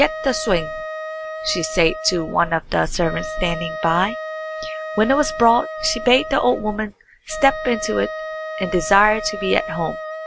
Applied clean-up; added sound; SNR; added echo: none; Wind instrument, woodwind instrument; 9 dB; none.